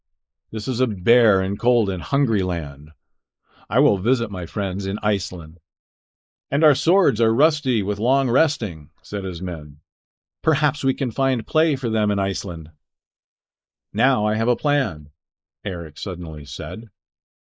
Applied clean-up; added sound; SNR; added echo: neural mask model Resemble Enhance denoiser.